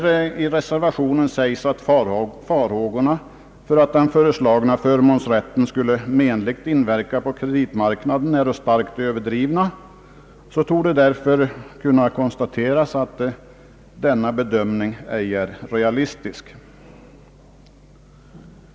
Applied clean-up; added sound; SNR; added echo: none; none; none; none.